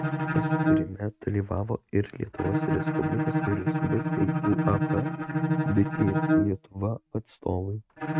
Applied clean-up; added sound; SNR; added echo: neural mask model RNNoise.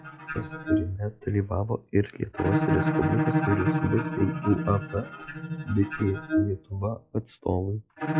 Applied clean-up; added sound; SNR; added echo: classical method log-MMSE.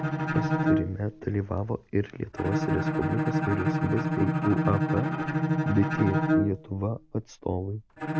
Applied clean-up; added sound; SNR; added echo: none; Bowed string instrument; -2 dB; none.